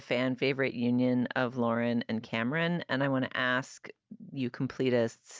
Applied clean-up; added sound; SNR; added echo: none; none; none; none.